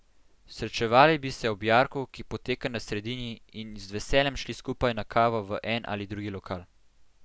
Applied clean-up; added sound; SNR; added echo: none; none; none; none.